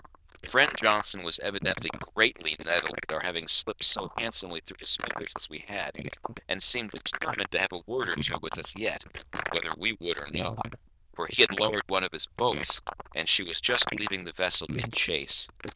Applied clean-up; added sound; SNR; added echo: neural diffusion model UNIVERSE++.